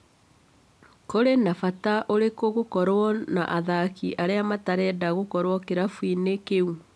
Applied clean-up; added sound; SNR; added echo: none; none; none; none.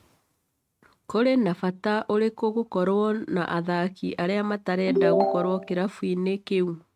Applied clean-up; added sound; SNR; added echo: neural mask model RNNoise.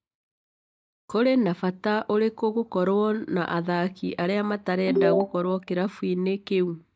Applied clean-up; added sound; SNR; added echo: neural mask model DeepFilterNet 3.